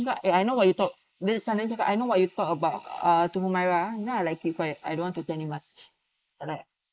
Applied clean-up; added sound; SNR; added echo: neural mask model Resemble Enhance denoiser.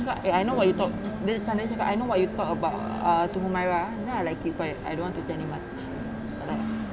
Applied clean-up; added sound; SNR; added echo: none; none; none; none.